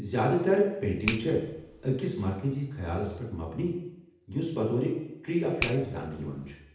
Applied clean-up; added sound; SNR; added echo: none; Finger snapping; 14 dB; reverberation time 0.8 s.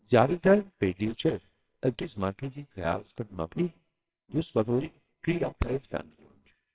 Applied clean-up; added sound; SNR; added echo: neural separator model SepFormer WHAMR!.